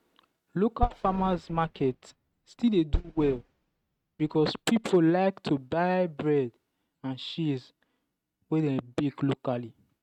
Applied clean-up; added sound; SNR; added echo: neural mask model RNNoise.